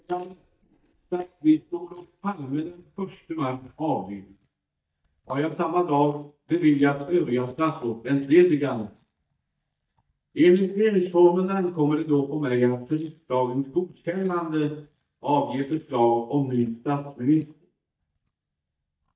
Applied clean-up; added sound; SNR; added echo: neural mask model DeepFilterNet 3.